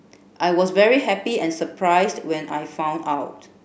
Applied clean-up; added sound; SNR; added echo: none; none; none; none.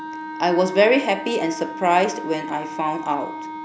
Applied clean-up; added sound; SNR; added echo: none; Wind instrument, woodwind instrument; 10 dB; none.